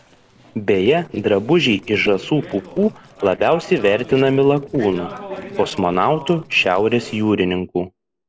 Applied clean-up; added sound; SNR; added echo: neural separator model SepFormer DNS4.